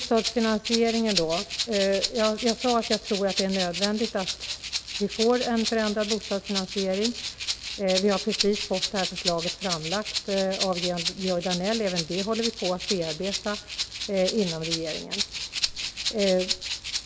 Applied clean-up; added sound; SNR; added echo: none; Rattle (instrument); 5 dB; none.